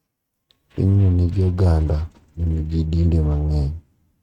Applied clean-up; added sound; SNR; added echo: neural mask model RNNoise.